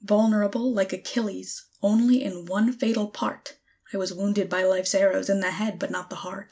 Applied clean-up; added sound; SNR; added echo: none; none; none; none.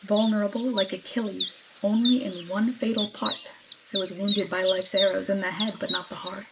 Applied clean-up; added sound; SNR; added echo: neural mask model Resemble Enhance denoiser.